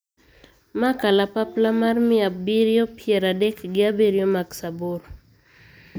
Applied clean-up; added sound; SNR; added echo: none; none; none; none.